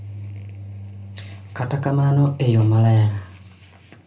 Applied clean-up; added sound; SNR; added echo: none; none; none; reverberation time 0.3 s.